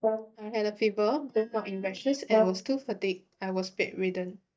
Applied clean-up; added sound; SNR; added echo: neural mask model DeepFilterNet 3.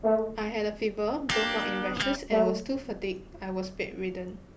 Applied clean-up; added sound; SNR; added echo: none; Electric guitar + Brass instrument; 0 dB; none.